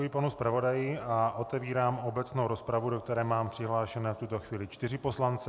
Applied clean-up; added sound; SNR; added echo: none; none; none; none.